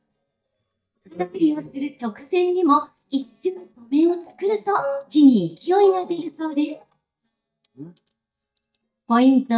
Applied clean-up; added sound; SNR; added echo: neural mask model DeepFilterNet 3.